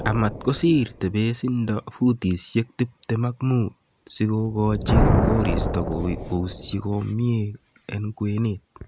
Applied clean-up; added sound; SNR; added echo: none; Thunder; 4 dB; none.